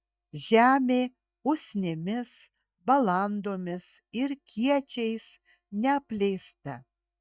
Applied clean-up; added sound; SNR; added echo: neural mask model DeepFilterNet 3.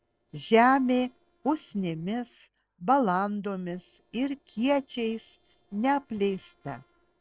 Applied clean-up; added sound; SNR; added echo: neural separator model SepFormer DNS4.